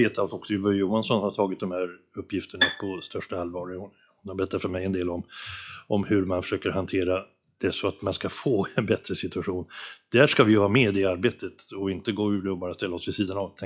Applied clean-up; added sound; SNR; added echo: classical method log-MMSE.